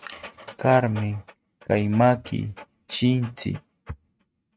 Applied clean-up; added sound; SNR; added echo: neural mask model RNNoise.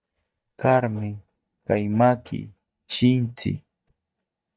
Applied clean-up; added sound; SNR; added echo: neural mask model DeepFilterNet 3.